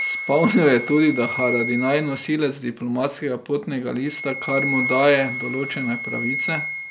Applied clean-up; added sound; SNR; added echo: none; Wind instrument, woodwind instrument; 7 dB; none.